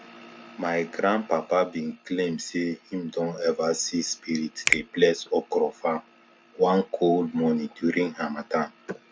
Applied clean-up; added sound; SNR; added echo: none; Finger snapping; 5 dB; none.